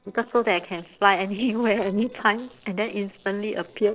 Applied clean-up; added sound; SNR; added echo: neural separator model SepFormer DNS4.